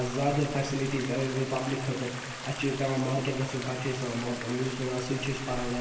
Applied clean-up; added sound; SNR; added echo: none; Stream; 9 dB; reverberation time 1.2 s.